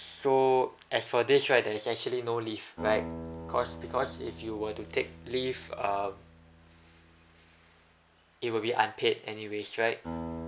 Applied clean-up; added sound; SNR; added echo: none; Acoustic guitar; 14 dB; none.